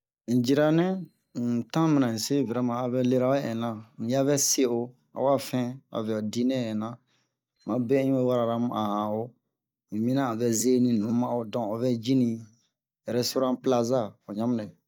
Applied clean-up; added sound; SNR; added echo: neural mask model DeepFilterNet 3.